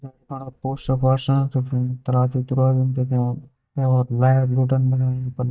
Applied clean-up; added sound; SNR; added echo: neural mask model DeepFilterNet 3.